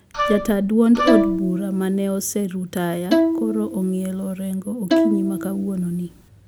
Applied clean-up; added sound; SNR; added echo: none; Bowed string instrument + Wind instrument, woodwind instrument; 1 dB; none.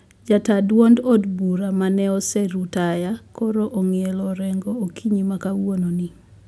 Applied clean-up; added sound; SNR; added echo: none; none; none; none.